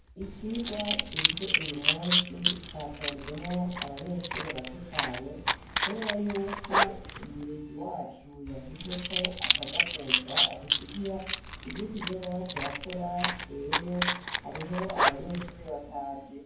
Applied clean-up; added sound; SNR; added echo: none; Coin (dropping) / Zipper (clothing); -4 dB; reverberation time 0.9 s.